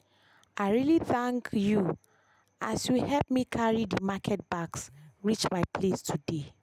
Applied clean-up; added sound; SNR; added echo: none; none; none; none.